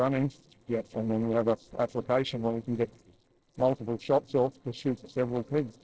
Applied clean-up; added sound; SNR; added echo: neural separator model SepFormer DNS4.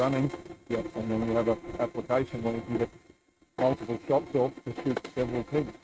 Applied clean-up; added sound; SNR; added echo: neural mask model RNNoise.